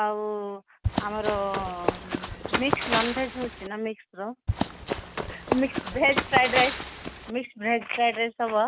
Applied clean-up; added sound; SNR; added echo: none; Run; 2 dB; none.